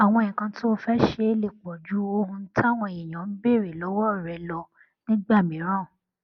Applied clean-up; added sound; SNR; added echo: none; none; none; none.